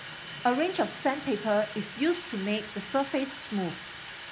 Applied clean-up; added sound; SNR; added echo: none; Sink (filling or washing) / Water tap, faucet; 12 dB; none.